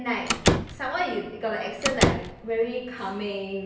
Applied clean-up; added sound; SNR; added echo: none; Slam; -3 dB; reverberation time 0.8 s.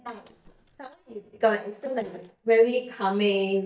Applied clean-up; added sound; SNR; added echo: neural mask model DeepFilterNet 3.